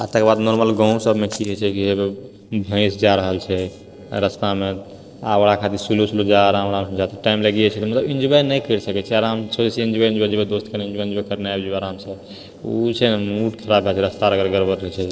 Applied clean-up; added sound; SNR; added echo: neural separator model SepFormer DNS4.